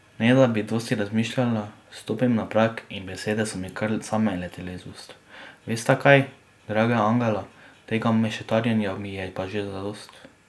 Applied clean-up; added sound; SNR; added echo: none; none; none; none.